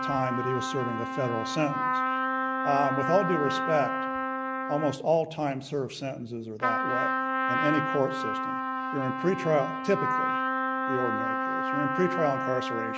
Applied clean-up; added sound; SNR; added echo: none; Trumpet; 0 dB; none.